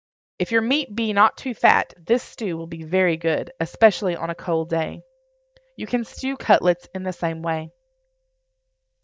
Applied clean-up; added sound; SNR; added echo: neural mask model DeepFilterNet 3.